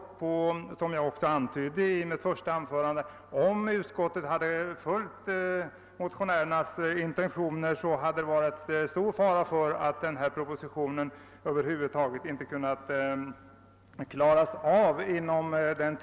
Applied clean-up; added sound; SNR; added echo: none; none; none; none.